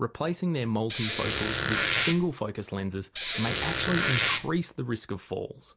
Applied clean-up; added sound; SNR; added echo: none; Squeak; -1 dB; none.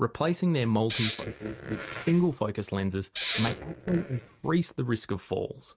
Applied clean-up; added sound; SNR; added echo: neural mask model RNNoise.